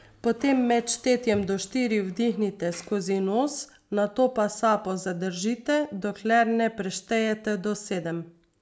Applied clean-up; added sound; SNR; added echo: none; none; none; none.